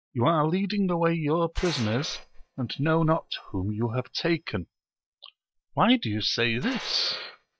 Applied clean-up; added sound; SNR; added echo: neural mask model DeepFilterNet 3.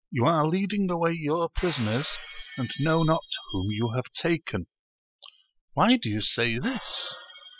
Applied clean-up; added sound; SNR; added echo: classical method spectral subtraction.